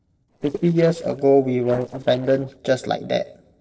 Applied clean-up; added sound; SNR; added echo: neural separator model SepFormer DNS4.